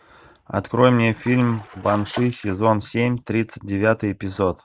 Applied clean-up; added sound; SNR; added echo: neural mask model RNNoise.